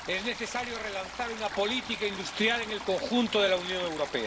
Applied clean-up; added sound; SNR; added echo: none; Stream; 10 dB; reverberation time 0.7 s.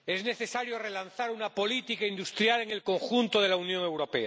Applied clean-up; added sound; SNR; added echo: none; none; none; none.